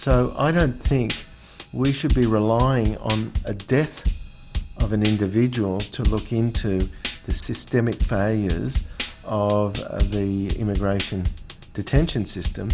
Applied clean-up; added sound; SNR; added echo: none; Drum kit; 4 dB; none.